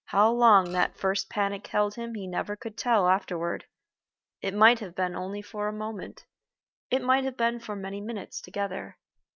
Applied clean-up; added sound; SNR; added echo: neural mask model RNNoise.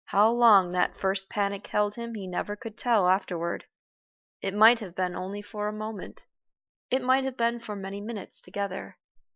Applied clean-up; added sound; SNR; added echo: neural mask model Resemble Enhance denoiser.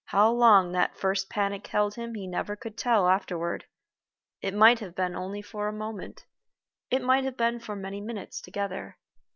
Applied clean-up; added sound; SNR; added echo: none; none; none; none.